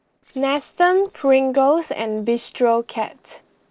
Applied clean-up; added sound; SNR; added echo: neural separator model SepFormer DNS4.